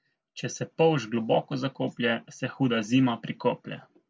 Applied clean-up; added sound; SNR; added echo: none; none; none; none.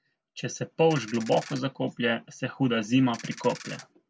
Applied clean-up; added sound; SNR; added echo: none; Ratchet, pawl; 16 dB; none.